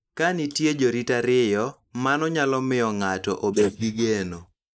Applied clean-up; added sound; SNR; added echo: neural mask model Resemble Enhance denoiser.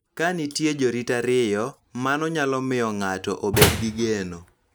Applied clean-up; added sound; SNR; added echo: none; Slam; -1 dB; none.